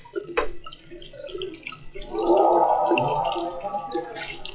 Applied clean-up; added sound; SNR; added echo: classical method WPE with log-MMSE.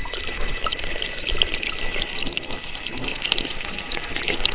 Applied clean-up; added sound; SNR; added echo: neural separator model SepFormer WHAMR!.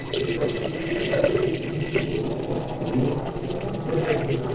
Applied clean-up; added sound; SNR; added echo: neural separator model SepFormer DNS4.